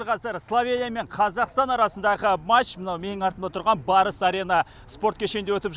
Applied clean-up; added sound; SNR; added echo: none; none; none; none.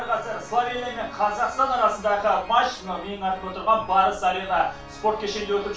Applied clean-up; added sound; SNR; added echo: none; Organ; 19 dB; reverberation time 0.3 s.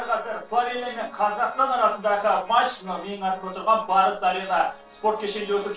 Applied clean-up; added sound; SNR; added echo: neural separator model SepFormer DNS4.